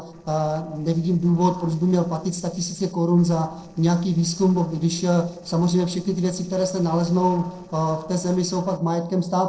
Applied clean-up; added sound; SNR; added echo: neural separator model SepFormer DNS4.